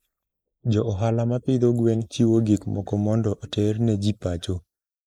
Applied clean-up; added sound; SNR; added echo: neural mask model Resemble Enhance denoiser.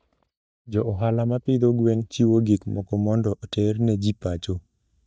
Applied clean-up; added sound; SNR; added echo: neural mask model DeepFilterNet 3.